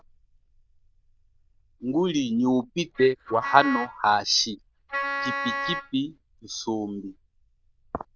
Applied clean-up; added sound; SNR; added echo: neural diffusion model UNIVERSE++.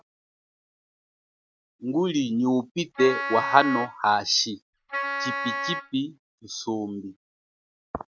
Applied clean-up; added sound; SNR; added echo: none; Wind instrument, woodwind instrument; 3 dB; none.